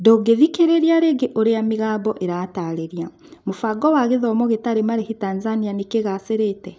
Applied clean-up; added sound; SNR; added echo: none; none; none; none.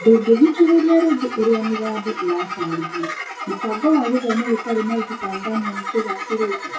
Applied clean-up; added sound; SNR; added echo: classical method WPE with log-MMSE.